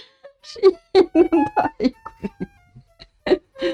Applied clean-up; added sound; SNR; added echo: neural mask model RNNoise.